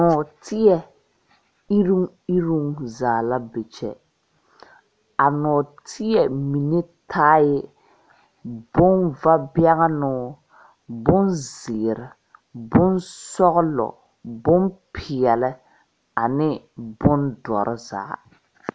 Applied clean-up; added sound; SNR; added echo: none; none; none; none.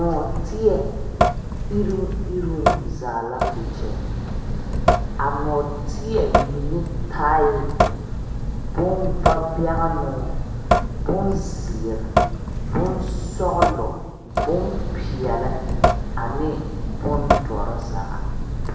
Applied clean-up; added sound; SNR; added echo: none; Drip / Sink (filling or washing) / Water tap, faucet; -3 dB; reverberation time 1.2 s.